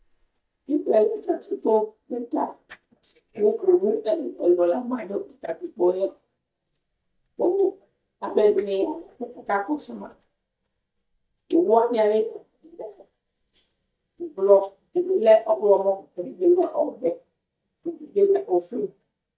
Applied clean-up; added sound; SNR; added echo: neural mask model DeepFilterNet 3.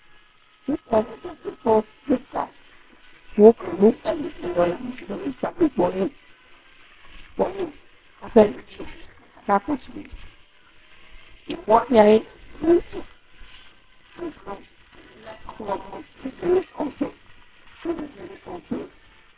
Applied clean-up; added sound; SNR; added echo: neural separator model SepFormer WHAMR!.